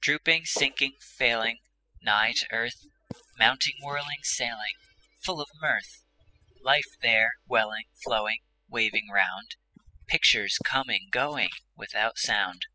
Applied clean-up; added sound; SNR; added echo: classical method spectral subtraction.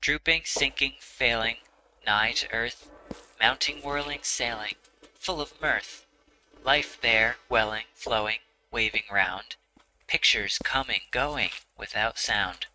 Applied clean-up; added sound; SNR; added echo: neural mask model RNNoise.